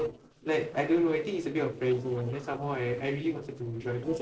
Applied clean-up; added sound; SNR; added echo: neural separator model SepFormer DNS4.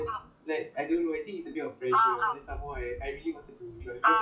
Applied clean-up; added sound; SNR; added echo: classical method WPE with log-MMSE.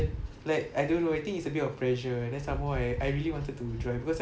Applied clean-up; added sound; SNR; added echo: none; none; none; none.